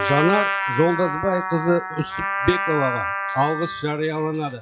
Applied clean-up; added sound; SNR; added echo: classical method log-MMSE.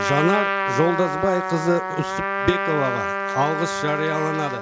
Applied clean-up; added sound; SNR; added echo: none; Trumpet; 2 dB; none.